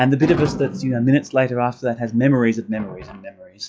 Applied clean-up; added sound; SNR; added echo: classical method log-MMSE.